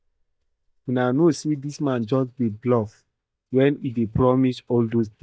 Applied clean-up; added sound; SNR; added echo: neural mask model DeepFilterNet 3.